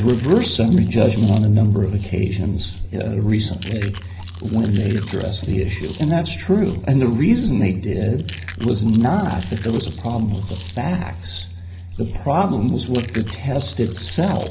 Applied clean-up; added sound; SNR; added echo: none; Chewing, mastication; 18 dB; reverberation time 0.5 s.